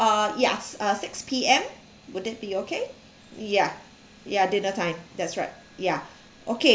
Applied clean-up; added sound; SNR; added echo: none; none; none; none.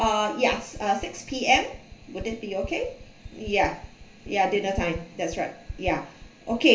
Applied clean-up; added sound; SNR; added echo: none; Typing; 15 dB; reverberation time 0.3 s.